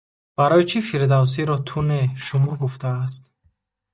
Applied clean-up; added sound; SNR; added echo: neural mask model DeepFilterNet 3.